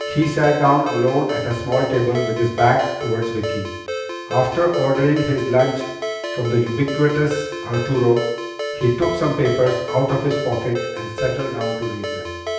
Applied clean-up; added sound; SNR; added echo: none; Ringtone; 7 dB; reverberation time 0.9 s.